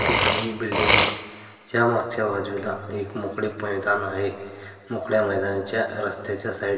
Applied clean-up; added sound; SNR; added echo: none; Burping, eructation; 2 dB; reverberation time 2.0 s.